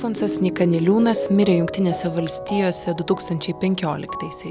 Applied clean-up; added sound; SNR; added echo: none; none; none; none.